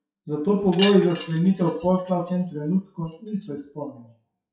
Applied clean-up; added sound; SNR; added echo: classical method WPE with log-MMSE.